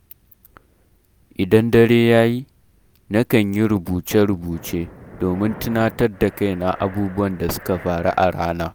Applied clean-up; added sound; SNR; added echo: none; Breathing; 19 dB; none.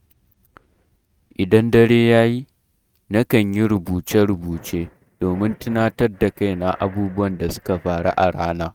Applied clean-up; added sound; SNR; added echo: neural mask model RNNoise.